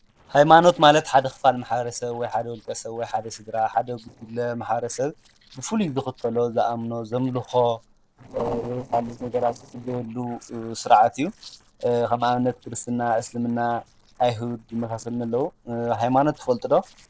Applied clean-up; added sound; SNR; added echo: neural separator model SepFormer DNS4.